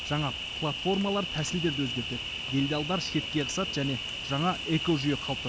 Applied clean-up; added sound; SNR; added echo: none; Cricket; 5 dB; none.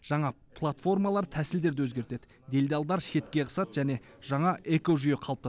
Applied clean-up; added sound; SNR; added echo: none; none; none; none.